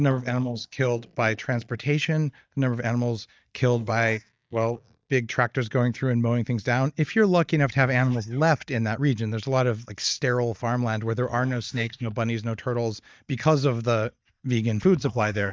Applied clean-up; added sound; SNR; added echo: neural mask model DeepFilterNet 3.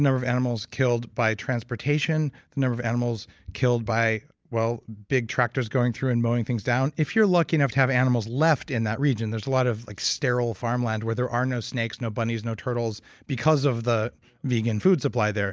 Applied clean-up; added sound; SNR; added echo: none; none; none; none.